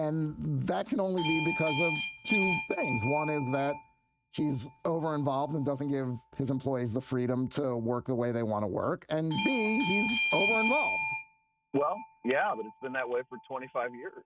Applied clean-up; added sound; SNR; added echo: neural mask model RNNoise.